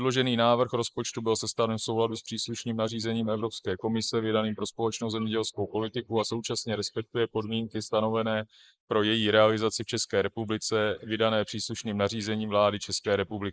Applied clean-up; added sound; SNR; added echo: neural mask model Resemble Enhance denoiser.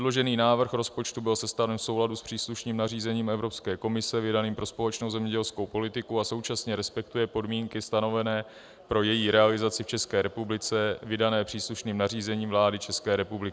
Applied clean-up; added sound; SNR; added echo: none; none; none; none.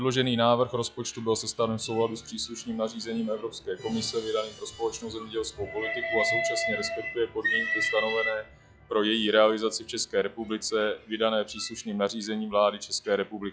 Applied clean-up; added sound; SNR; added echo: classical method log-MMSE.